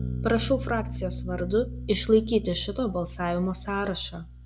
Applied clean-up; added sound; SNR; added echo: none; Bass guitar; 8 dB; none.